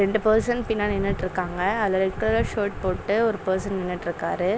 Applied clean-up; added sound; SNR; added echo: none; none; none; none.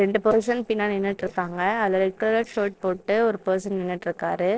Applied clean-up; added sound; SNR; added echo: neural separator model SepFormer DNS4.